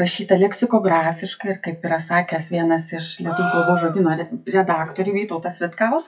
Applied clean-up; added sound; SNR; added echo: classical method WPE with log-MMSE.